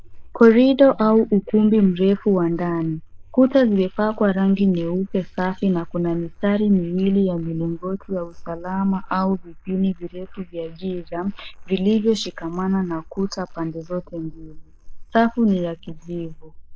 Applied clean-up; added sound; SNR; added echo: neural mask model Resemble Enhance denoiser.